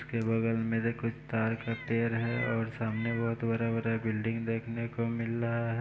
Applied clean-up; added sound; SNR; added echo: none; Meow; 15 dB; reverberation time 0.6 s.